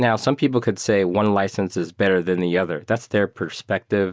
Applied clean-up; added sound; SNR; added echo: none; none; none; none.